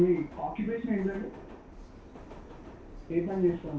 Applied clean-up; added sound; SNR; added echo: none; Subway, metro, underground; 15 dB; reverberation time 0.2 s.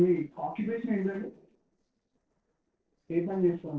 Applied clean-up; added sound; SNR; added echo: neural separator model SepFormer DNS4.